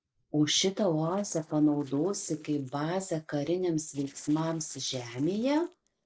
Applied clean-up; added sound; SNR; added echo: neural separator model SepFormer DNS4.